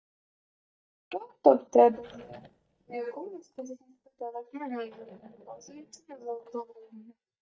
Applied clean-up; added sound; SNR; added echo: neural mask model DeepFilterNet 3.